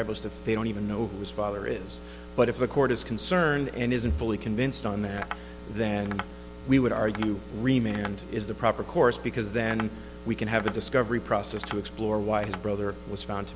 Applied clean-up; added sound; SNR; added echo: none; Tap; 15 dB; none.